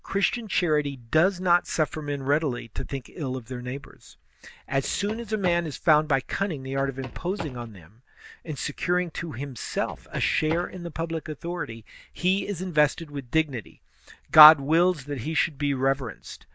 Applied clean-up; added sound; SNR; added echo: none; Run; 14 dB; none.